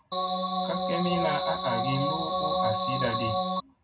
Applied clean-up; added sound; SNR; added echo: none; Organ; -4 dB; reverberation time 0.3 s.